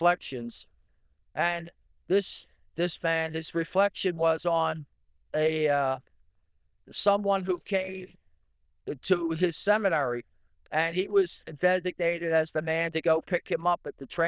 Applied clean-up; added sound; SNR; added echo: neural diffusion model UNIVERSE++.